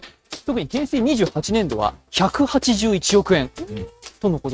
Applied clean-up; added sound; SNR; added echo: neural mask model RNNoise.